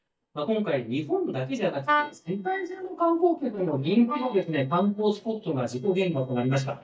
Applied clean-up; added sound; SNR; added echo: neural mask model DeepFilterNet 3.